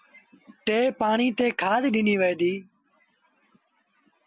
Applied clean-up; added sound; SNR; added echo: none; none; none; none.